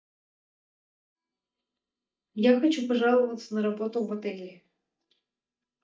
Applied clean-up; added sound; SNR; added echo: neural mask model DeepFilterNet 3.